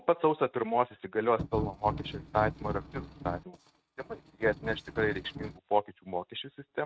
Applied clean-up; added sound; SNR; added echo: neural mask model RNNoise.